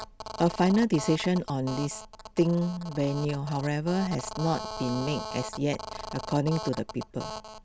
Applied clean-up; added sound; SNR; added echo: none; Telephone; 11 dB; none.